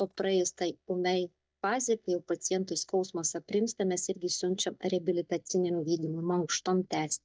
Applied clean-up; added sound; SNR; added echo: neural mask model DeepFilterNet 3.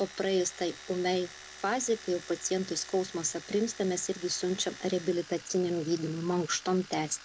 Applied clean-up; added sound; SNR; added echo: none; Domestic sounds, home sounds; 17 dB; none.